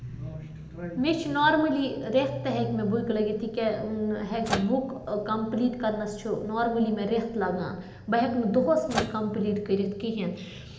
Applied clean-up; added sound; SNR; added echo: none; Microwave oven; 8 dB; reverberation time 0.9 s.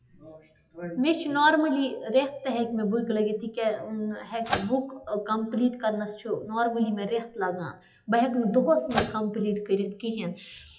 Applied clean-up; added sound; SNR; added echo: classical method WPE with log-MMSE.